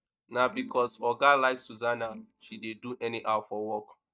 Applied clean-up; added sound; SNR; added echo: neural mask model DeepFilterNet 3.